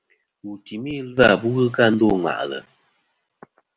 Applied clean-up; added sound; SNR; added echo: none; none; none; none.